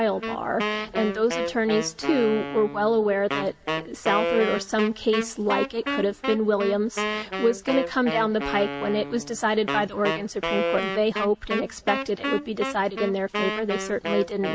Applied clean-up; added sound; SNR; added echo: none; Wind instrument, woodwind instrument; 5 dB; none.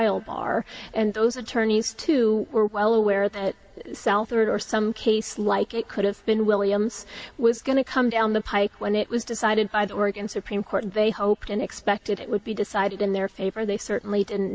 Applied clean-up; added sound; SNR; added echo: none; none; none; none.